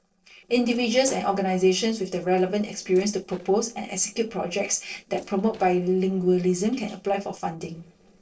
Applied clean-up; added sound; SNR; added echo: neural separator model SepFormer DNS4.